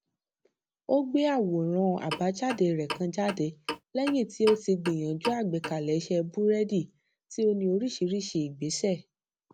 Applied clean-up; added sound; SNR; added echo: none; Clock; 11 dB; none.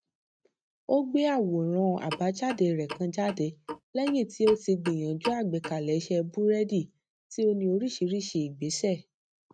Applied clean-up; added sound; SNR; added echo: neural mask model RNNoise.